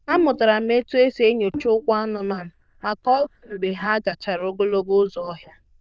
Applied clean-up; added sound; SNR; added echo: neural diffusion model UNIVERSE++.